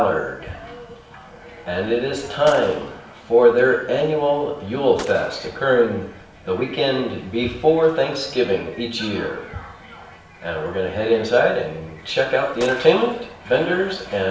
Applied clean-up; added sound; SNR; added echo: none; Gunshot, gunfire; 19 dB; reverberation time 0.6 s.